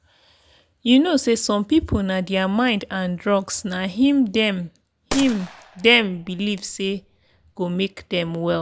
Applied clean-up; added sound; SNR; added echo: none; Gunshot, gunfire; 14 dB; none.